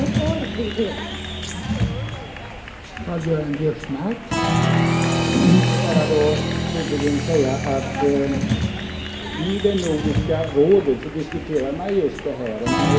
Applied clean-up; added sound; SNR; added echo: none; Applause; 1 dB; reverberation time 1.8 s.